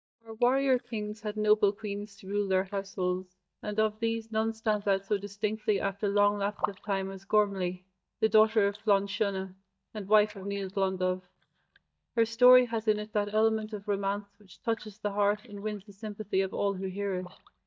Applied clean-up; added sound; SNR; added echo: neural mask model DeepFilterNet 3.